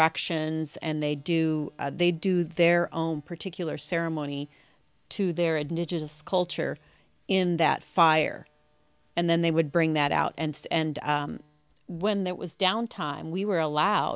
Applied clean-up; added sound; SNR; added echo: none; none; none; none.